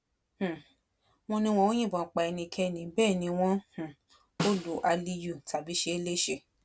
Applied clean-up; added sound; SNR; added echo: none; Snare drum; 10 dB; none.